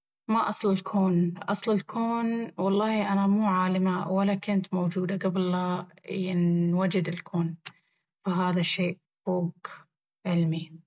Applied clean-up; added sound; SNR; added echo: none; none; none; none.